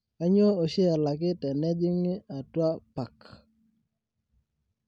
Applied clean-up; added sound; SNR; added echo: none; none; none; none.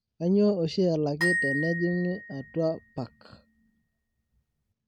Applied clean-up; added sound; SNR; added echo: none; Glockenspiel; 6 dB; none.